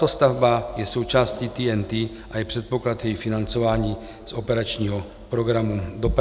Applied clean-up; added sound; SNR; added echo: none; none; none; none.